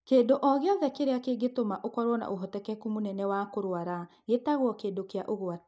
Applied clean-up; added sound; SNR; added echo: none; none; none; none.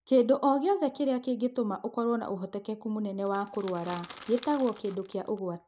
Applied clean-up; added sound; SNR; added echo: none; Crackle / Crushing; 18 dB; none.